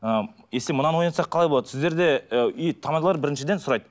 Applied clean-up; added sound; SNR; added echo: none; none; none; none.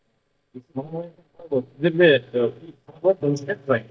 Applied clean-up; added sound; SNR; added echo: neural mask model DeepFilterNet 3.